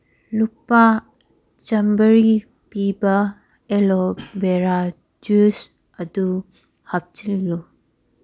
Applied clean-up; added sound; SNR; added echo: none; none; none; none.